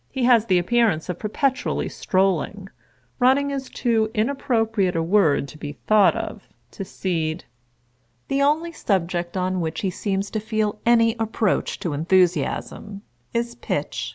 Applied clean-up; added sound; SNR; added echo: none; none; none; none.